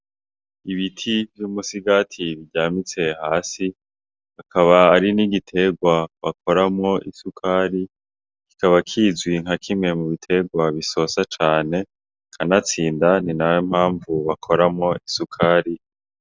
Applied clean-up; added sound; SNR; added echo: none; none; none; none.